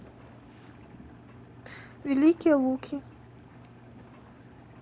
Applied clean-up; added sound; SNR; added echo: none; Engine; 19 dB; none.